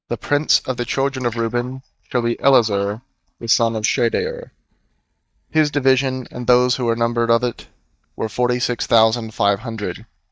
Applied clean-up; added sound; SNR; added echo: neural mask model DeepFilterNet 3.